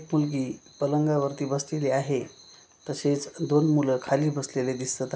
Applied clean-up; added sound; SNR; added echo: none; none; none; none.